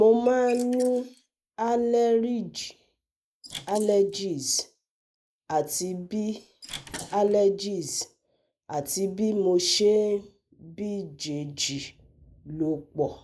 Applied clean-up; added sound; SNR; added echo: neural mask model Resemble Enhance denoiser.